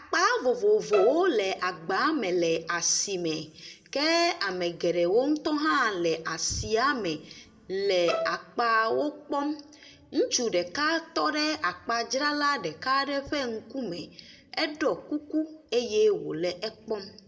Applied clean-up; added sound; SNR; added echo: none; Bowed string instrument; 7 dB; reverberation time 0.7 s.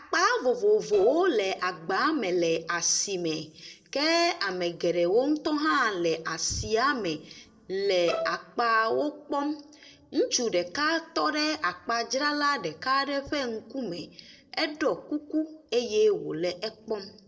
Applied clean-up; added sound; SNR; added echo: neural separator model SepFormer DNS4.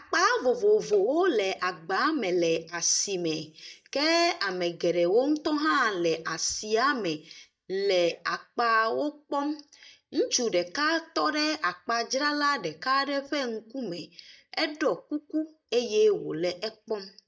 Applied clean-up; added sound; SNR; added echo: neural mask model DeepFilterNet 3.